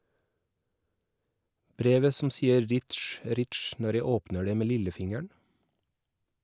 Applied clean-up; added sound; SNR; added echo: none; none; none; none.